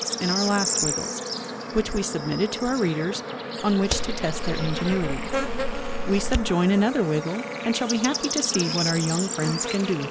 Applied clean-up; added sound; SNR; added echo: none; Bird / Insect + Fire; 3 dB; none.